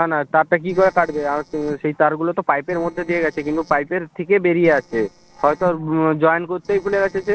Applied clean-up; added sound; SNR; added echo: neural separator model SepFormer DNS4.